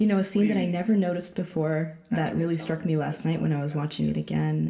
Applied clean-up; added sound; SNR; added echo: none; none; none; reverberation time 1.6 s.